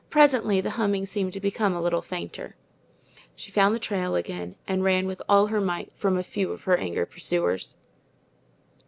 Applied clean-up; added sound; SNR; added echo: none; none; none; none.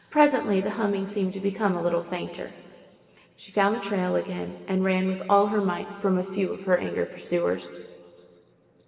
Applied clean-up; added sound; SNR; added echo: none; none; none; reverberation time 2.5 s.